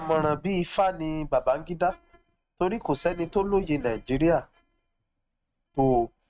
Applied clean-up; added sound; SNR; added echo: neural mask model RNNoise.